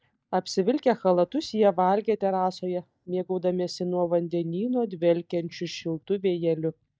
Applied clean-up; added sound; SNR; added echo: neural mask model DeepFilterNet 3.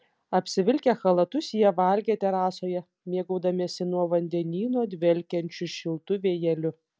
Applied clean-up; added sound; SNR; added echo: none; none; none; none.